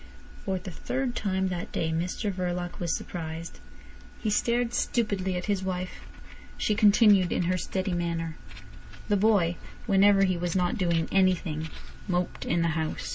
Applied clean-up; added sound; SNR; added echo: none; none; none; none.